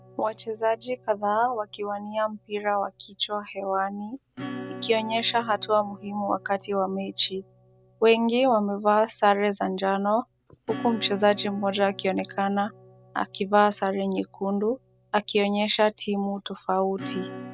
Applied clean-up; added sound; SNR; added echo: none; Acoustic guitar / Strum; 18 dB; none.